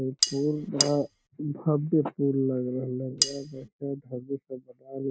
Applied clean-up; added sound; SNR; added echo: neural mask model RNNoise.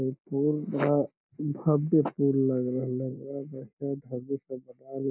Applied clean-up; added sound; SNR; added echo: none; none; none; none.